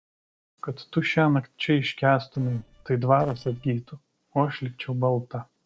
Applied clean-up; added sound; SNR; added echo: neural separator model SepFormer DNS4.